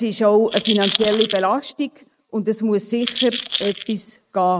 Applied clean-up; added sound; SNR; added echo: neural mask model RNNoise.